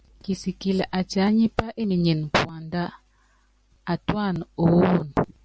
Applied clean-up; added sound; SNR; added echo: none; none; none; none.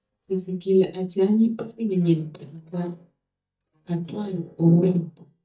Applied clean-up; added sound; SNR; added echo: neural mask model DeepFilterNet 3.